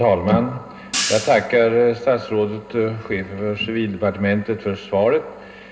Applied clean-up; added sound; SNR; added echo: none; Hi-hat; 9 dB; reverberation time 0.2 s.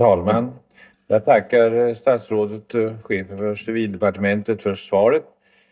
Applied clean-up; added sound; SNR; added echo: neural mask model DeepFilterNet 3.